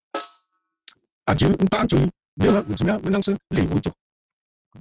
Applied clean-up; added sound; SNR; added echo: neural mask model RNNoise.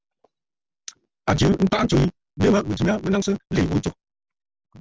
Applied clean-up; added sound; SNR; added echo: none; none; none; none.